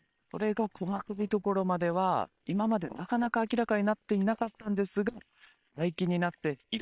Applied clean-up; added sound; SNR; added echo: neural separator model SepFormer WHAM!.